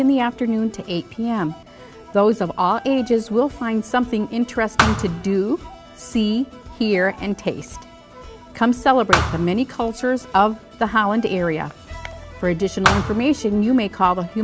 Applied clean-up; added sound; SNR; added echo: none; Thump, thud; 3 dB; none.